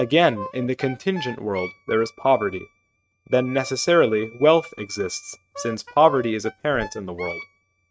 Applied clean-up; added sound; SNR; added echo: neural mask model RNNoise.